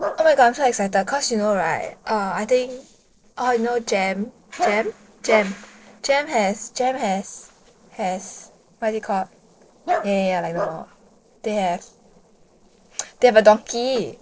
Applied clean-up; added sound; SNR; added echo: neural separator model SepFormer DNS4.